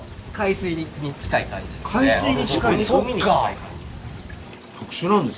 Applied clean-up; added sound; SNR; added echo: none; Bowed string instrument; 19 dB; none.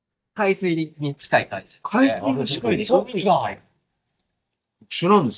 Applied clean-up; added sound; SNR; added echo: neural mask model DeepFilterNet 3.